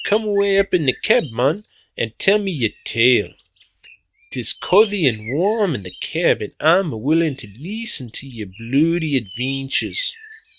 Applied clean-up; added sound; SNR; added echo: neural mask model RNNoise.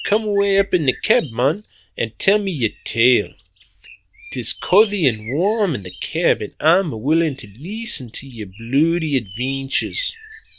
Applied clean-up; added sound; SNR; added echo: none; Bird; 19 dB; none.